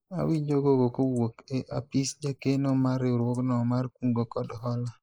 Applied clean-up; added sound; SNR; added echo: neural mask model Resemble Enhance denoiser.